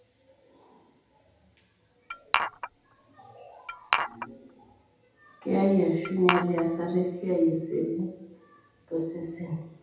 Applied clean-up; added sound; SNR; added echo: none; Glass; 2 dB; reverberation time 0.8 s.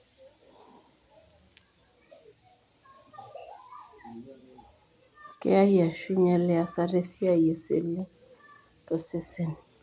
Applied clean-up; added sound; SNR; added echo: none; none; none; none.